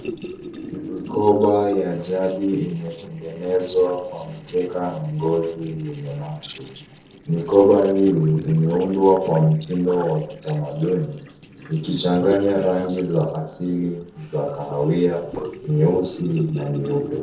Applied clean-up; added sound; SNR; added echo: neural separator model SepFormer DNS4.